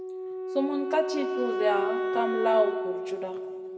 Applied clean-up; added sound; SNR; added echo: none; Wind instrument, woodwind instrument; 2 dB; reverberation time 2.0 s.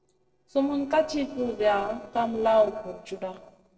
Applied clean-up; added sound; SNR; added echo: neural separator model SepFormer DNS4.